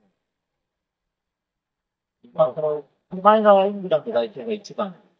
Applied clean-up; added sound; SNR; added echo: neural mask model DeepFilterNet 3.